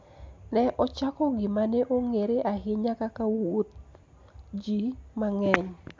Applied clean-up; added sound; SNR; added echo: none; none; none; none.